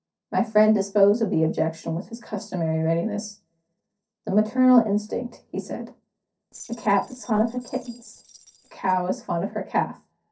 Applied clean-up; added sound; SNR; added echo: neural separator model SepFormer DNS4.